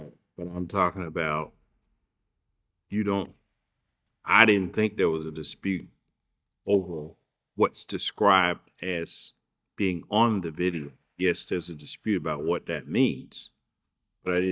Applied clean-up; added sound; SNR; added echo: neural mask model DeepFilterNet 3.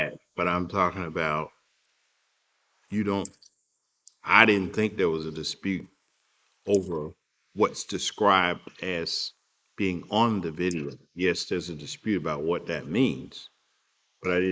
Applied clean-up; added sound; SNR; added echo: neural mask model Resemble Enhance denoiser.